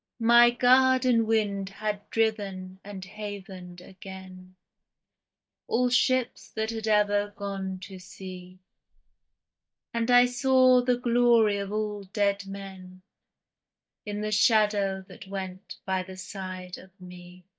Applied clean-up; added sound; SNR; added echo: neural mask model DeepFilterNet 3.